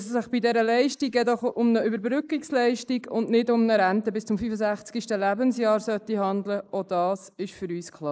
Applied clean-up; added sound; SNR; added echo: neural mask model Resemble Enhance denoiser.